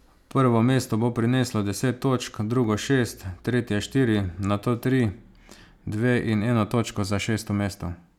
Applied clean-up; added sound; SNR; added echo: none; none; none; none.